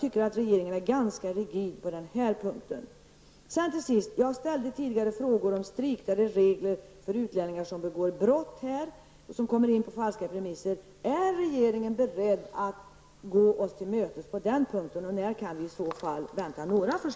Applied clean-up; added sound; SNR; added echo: none; none; none; none.